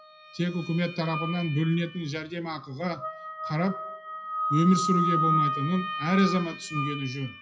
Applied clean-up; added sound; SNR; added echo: classical method WPE with log-MMSE.